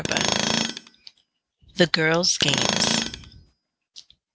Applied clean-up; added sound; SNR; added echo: none; Tools; -1 dB; none.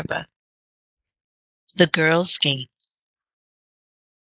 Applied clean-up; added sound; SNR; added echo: neural mask model Resemble Enhance denoiser.